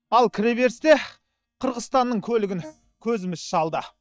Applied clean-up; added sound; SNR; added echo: neural mask model DeepFilterNet 3.